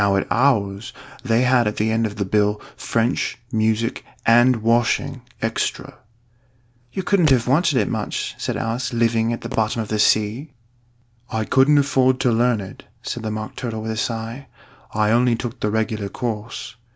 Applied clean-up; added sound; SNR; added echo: none; Fireworks; 14 dB; none.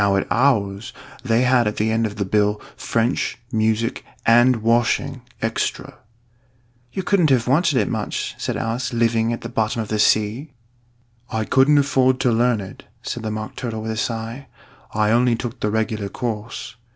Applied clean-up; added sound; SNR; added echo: none; none; none; none.